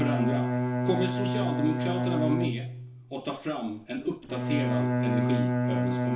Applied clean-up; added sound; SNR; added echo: none; Bowed string instrument; -4 dB; reverberation time 0.3 s.